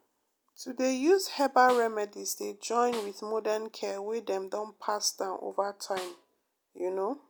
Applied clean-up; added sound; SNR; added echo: none; Snare drum; 18 dB; none.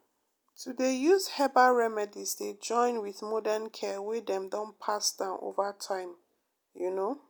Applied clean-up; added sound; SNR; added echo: none; none; none; none.